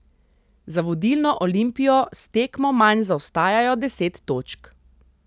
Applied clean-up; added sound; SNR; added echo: none; none; none; none.